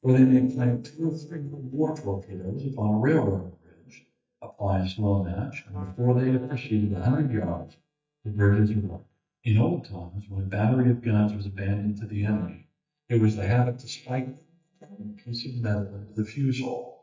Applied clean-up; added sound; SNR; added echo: neural mask model DeepFilterNet 3.